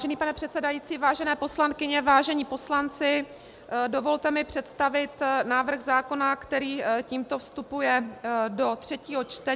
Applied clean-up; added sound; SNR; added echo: none; none; none; none.